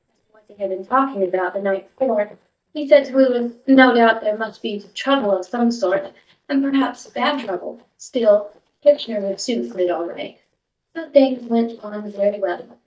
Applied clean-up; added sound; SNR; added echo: neural mask model DeepFilterNet 3.